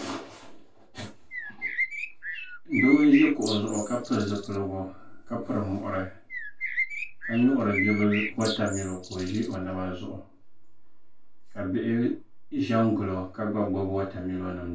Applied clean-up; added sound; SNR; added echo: none; Bird; 6 dB; reverberation time 0.2 s.